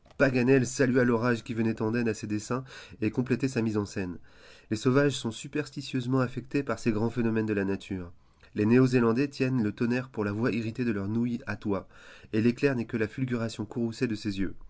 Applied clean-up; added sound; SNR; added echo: none; none; none; none.